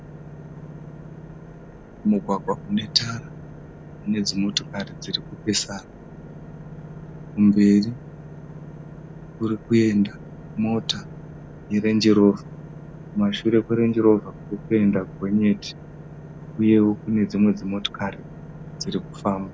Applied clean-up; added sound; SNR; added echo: none; Engine / Boat, Water vehicle; 15 dB; none.